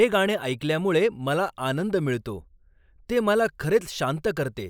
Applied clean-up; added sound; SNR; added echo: neural mask model Resemble Enhance denoiser.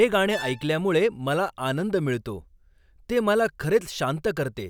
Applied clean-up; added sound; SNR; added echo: none; Brass instrument; 17 dB; none.